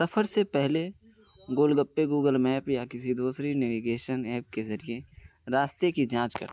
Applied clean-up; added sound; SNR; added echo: none; none; none; none.